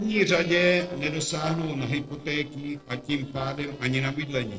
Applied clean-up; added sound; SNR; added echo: neural separator model SepFormer DNS4.